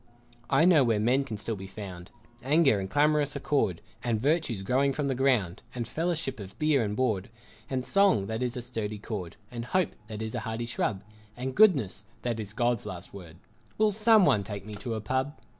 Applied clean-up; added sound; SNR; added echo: none; none; none; none.